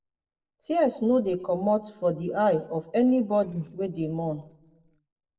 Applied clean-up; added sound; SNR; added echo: neural separator model SepFormer DNS4.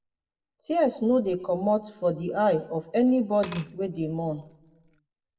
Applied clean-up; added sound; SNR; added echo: none; Glass / Liquid; 19 dB; reverberation time 0.6 s.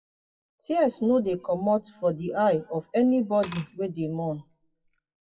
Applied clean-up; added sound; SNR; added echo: classical method WPE with log-MMSE.